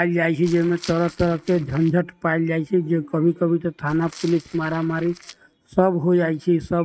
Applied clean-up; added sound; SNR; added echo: neural mask model RNNoise.